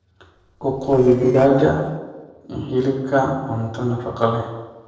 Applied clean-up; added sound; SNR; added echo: neural separator model SepFormer DNS4.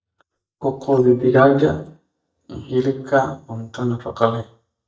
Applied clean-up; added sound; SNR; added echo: neural mask model DeepFilterNet 3.